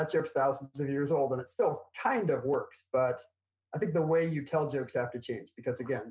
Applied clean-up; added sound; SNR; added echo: none; none; none; none.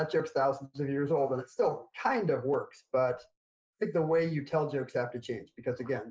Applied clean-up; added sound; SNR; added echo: neural mask model Resemble Enhance denoiser.